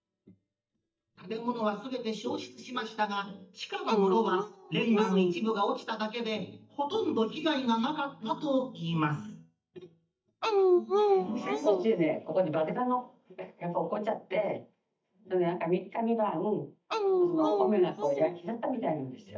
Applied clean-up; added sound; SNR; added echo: neural mask model DeepFilterNet 3.